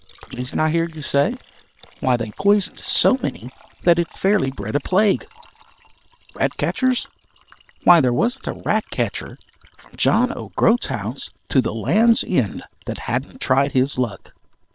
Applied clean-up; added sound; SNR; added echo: neural separator model SepFormer WHAM!.